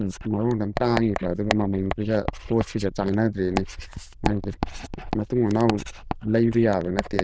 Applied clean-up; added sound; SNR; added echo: neural diffusion model UNIVERSE++.